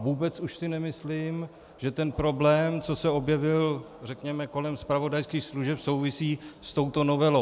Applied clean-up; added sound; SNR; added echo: none; none; none; none.